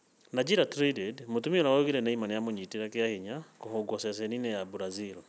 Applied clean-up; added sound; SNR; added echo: none; none; none; none.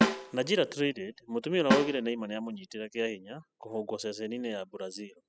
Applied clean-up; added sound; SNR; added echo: classical method spectral subtraction.